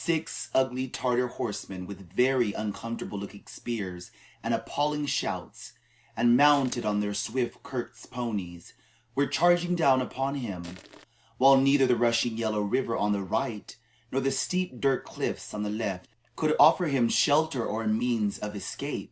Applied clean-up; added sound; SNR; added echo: none; Crushing; 19 dB; none.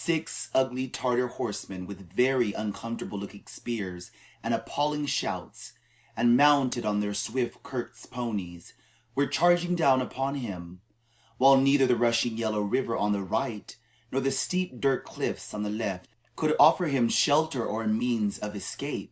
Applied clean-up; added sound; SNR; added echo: none; none; none; none.